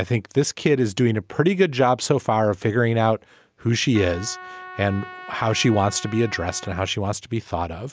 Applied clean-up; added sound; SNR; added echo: none; Trumpet; 17 dB; none.